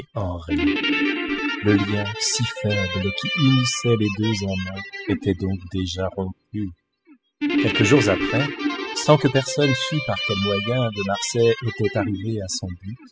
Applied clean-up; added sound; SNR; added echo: classical method spectral subtraction.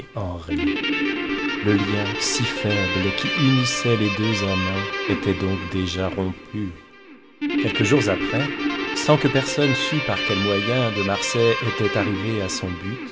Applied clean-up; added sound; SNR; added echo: none; Guitar; 2 dB; none.